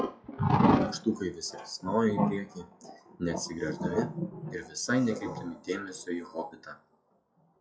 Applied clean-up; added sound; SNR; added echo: classical method WPE with log-MMSE.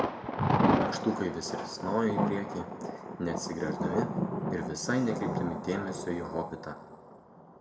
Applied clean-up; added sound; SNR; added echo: none; Thunder; -2 dB; reverberation time 1.3 s.